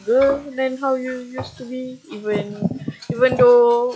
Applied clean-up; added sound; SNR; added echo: classical method log-MMSE.